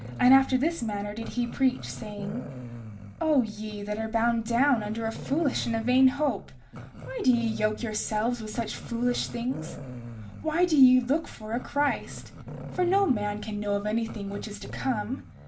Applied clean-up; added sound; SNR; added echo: none; Growling; 13 dB; reverberation time 0.3 s.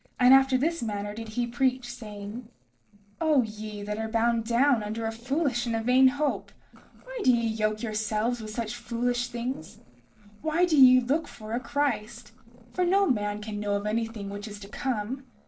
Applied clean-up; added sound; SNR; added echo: neural separator model SepFormer DNS4.